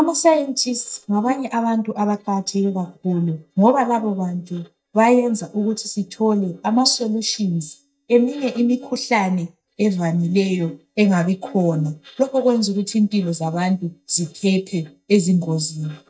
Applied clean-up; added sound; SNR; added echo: neural mask model DeepFilterNet 3.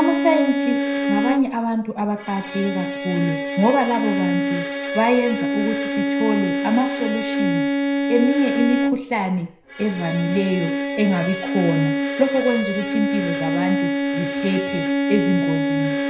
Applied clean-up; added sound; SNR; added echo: none; Bowed string instrument; 1 dB; reverberation time 0.4 s.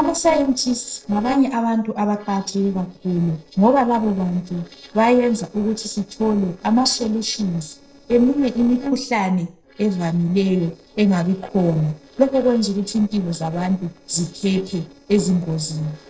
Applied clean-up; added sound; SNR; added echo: neural separator model SepFormer DNS4.